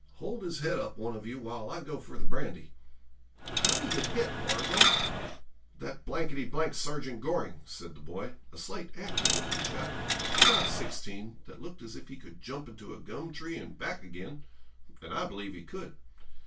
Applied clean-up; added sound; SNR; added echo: none; Coin (dropping); -2 dB; reverberation time 0.1 s.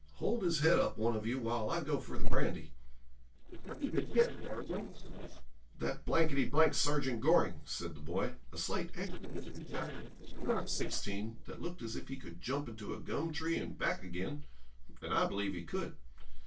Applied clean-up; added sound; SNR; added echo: neural separator model SepFormer DNS4.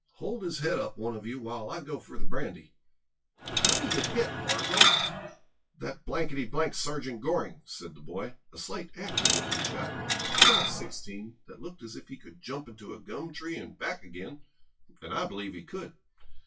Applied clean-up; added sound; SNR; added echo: classical method WPE with log-MMSE.